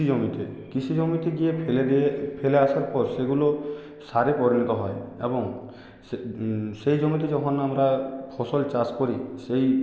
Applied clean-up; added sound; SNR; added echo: none; none; none; none.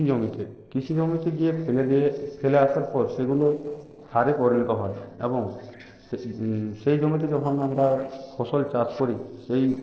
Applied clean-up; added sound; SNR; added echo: neural separator model SepFormer DNS4.